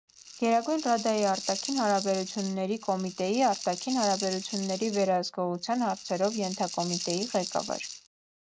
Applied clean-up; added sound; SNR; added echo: none; Rattle (instrument); 10 dB; none.